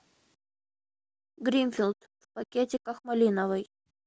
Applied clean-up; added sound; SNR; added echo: none; none; none; none.